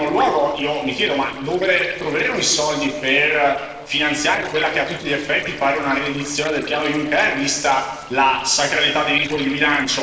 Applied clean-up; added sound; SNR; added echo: neural separator model SepFormer DNS4.